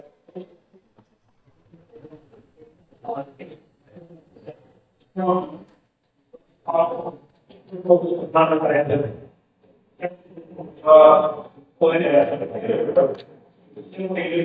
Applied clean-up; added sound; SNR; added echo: neural mask model DeepFilterNet 3.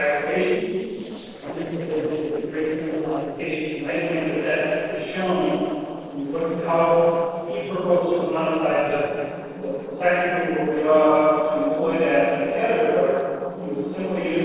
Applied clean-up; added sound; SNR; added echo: neural separator model SepFormer DNS4.